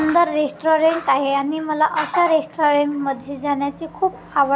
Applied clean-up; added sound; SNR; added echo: none; none; none; none.